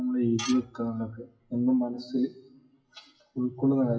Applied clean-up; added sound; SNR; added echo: classical method WPE with log-MMSE.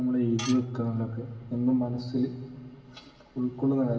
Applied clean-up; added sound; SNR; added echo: none; Tools; 13 dB; reverberation time 2.1 s.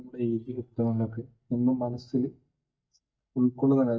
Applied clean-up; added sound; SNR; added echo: neural mask model DeepFilterNet 3.